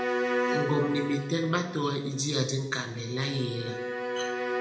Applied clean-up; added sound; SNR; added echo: none; Bowed string instrument; 2 dB; reverberation time 0.8 s.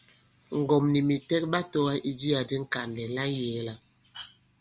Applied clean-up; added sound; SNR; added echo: none; none; none; none.